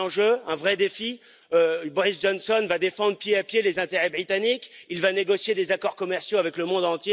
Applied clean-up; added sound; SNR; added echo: none; none; none; none.